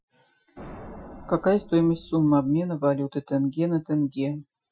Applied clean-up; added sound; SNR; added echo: classical method Wiener filter.